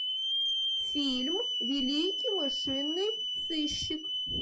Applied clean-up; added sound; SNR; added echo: classical method log-MMSE.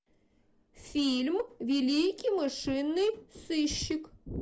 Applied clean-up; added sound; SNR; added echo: none; none; none; none.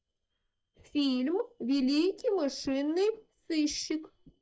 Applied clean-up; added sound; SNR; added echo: neural mask model DeepFilterNet 3.